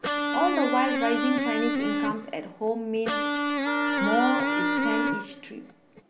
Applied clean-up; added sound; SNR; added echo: none; Wind instrument, woodwind instrument + Electric guitar; -2 dB; none.